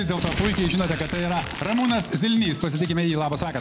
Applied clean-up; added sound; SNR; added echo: none; Crackle + Crumpling, crinkling; 9 dB; none.